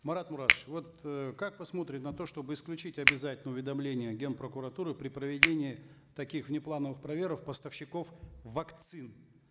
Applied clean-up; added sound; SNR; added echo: none; Finger snapping; -2 dB; none.